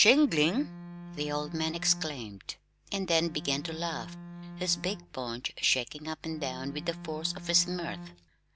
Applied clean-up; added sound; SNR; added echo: none; Bowed string instrument; 12 dB; none.